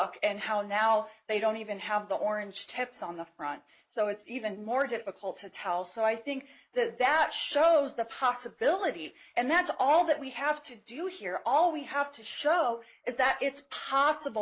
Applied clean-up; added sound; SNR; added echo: neural mask model Resemble Enhance denoiser.